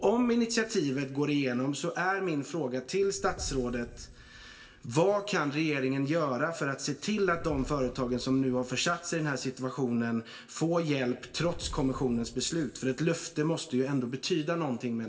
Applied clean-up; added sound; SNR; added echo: none; Fire; 19 dB; reverberation time 0.8 s.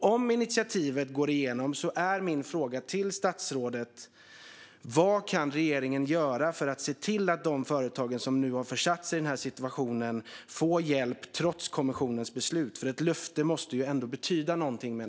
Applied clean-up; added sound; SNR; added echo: none; none; none; none.